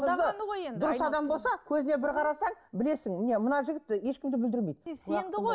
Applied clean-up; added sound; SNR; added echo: none; none; none; none.